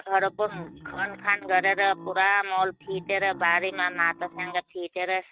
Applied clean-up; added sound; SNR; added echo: neural mask model RNNoise.